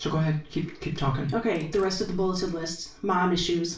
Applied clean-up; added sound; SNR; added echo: none; Fire; 20 dB; reverberation time 0.3 s.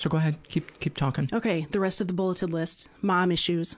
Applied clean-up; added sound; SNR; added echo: none; none; none; none.